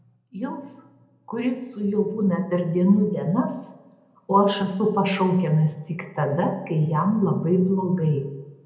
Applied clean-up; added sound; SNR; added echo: none; none; none; reverberation time 0.8 s.